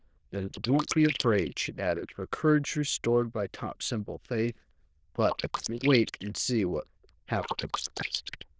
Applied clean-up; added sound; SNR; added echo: neural diffusion model UNIVERSE++.